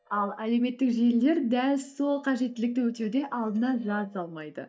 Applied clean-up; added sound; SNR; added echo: neural mask model DeepFilterNet 3.